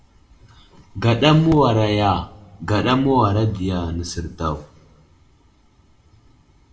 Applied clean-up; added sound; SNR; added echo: none; none; none; reverberation time 0.4 s.